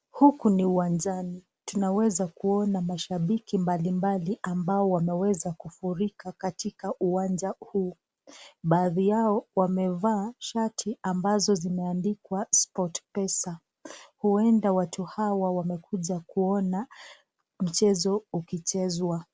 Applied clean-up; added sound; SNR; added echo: none; none; none; none.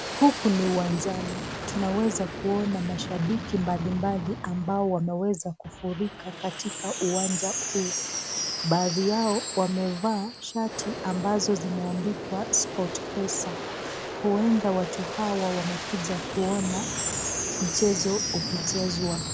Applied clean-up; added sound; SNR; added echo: none; Wind chime + Aircraft; 5 dB; none.